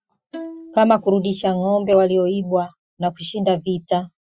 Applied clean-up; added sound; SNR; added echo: classical method Wiener filter.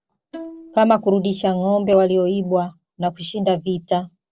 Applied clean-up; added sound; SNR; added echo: neural separator model SepFormer DNS4.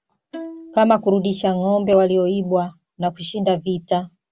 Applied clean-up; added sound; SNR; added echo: none; Bowed string instrument; 18 dB; none.